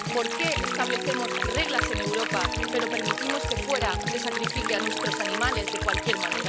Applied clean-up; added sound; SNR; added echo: none; Stream + Piano / Organ; -3 dB; none.